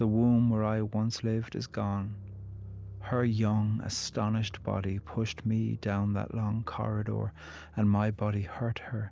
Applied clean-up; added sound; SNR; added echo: none; none; none; none.